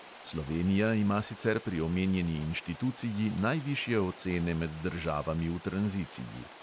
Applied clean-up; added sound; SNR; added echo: none; Rain; 18 dB; none.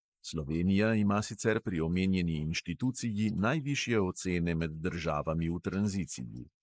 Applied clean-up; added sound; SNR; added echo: neural mask model Resemble Enhance denoiser.